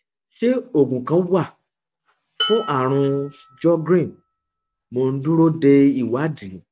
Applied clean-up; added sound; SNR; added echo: none; Dishes, pots, and pans; 13 dB; none.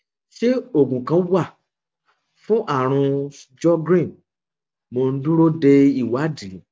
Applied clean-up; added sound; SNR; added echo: none; none; none; none.